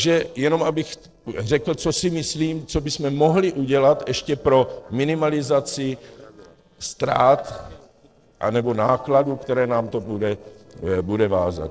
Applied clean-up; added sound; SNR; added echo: neural separator model SepFormer DNS4.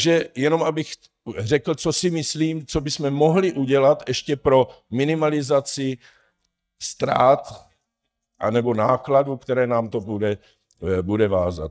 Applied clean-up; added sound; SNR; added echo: neural mask model DeepFilterNet 3.